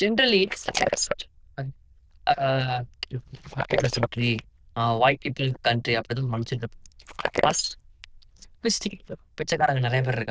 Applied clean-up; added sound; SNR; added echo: neural diffusion model UNIVERSE++.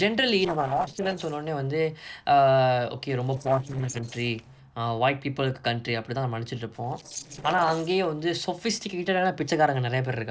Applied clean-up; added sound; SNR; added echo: neural separator model SepFormer DNS4.